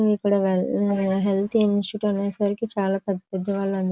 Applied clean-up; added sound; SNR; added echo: neural mask model Resemble Enhance denoiser.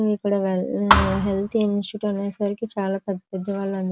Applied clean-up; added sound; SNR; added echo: none; Thump, thud; -1 dB; none.